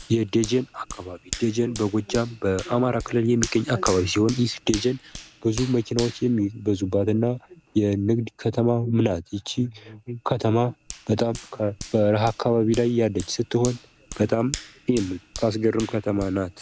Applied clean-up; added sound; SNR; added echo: none; Hands; 16 dB; none.